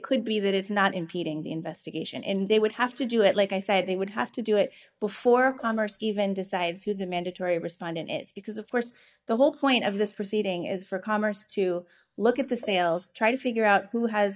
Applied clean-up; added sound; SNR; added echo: neural mask model DeepFilterNet 3.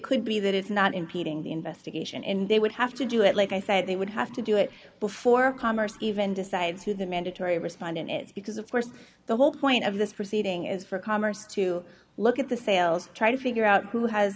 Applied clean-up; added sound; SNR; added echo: none; none; none; none.